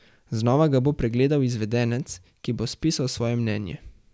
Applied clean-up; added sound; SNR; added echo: none; none; none; none.